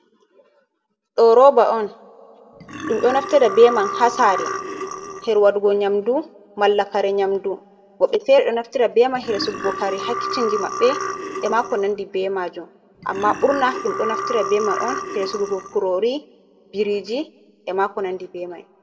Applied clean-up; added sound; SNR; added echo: none; Burping, eructation; 7 dB; reverberation time 2.2 s.